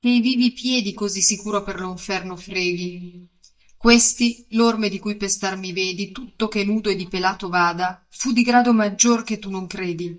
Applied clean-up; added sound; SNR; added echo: neural mask model DeepFilterNet 3.